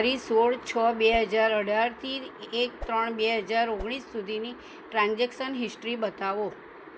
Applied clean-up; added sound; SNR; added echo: none; Whoosh, swoosh, swish; 14 dB; none.